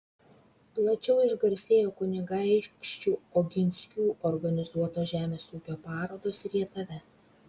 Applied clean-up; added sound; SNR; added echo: none; none; none; none.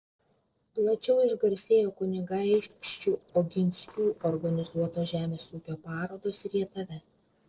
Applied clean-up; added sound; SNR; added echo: neural separator model SepFormer DNS4.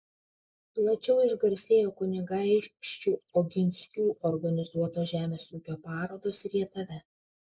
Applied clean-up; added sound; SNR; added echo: neural mask model Resemble Enhance denoiser.